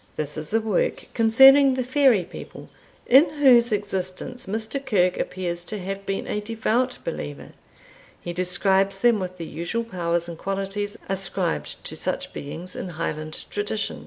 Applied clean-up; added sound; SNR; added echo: none; none; none; none.